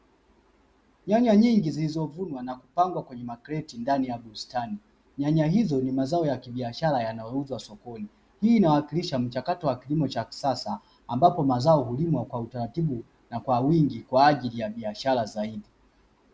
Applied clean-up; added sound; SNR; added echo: none; none; none; none.